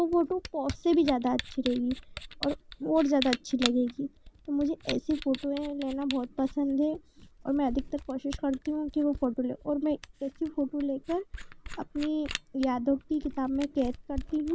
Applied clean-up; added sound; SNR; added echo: none; Camera; 12 dB; none.